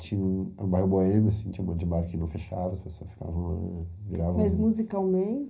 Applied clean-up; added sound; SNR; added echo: none; none; none; reverberation time 0.4 s.